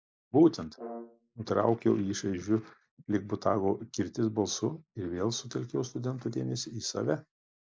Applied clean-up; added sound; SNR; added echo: neural mask model Resemble Enhance denoiser.